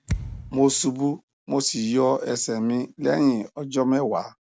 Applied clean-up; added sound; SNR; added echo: none; Thump, thud; 9 dB; none.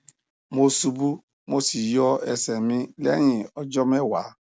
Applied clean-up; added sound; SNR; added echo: none; none; none; none.